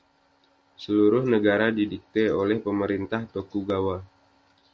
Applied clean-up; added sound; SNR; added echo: none; none; none; none.